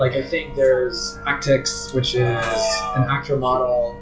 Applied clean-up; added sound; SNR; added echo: classical method log-MMSE.